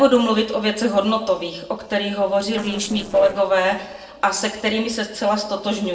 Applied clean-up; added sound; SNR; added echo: neural separator model SepFormer DNS4.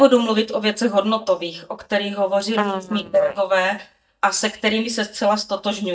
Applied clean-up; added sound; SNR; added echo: neural mask model DeepFilterNet 3.